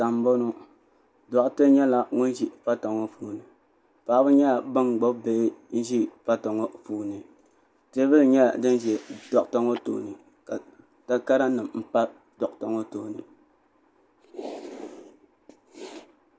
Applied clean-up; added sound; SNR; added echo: none; none; none; none.